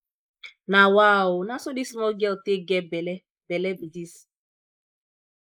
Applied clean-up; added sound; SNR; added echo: neural mask model Resemble Enhance denoiser.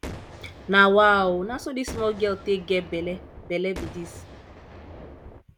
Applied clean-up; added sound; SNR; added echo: none; Boom; 15 dB; none.